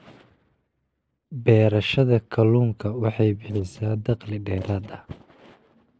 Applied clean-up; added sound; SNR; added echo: neural separator model SepFormer DNS4.